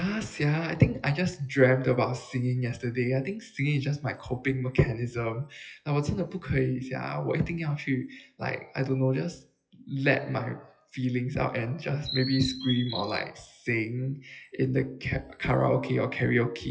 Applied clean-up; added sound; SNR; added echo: classical method WPE with log-MMSE.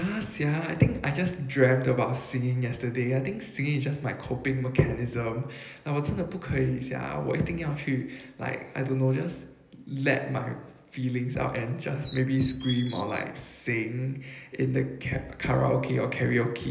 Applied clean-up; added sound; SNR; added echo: none; Chirp, tweet; 9 dB; reverberation time 1.4 s.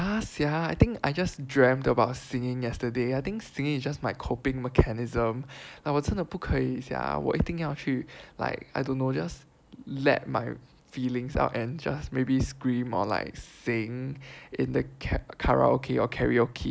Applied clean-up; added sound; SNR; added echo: none; none; none; none.